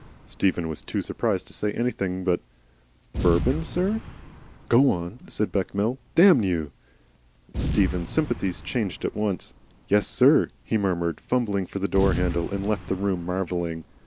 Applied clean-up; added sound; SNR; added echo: none; Boom; 10 dB; none.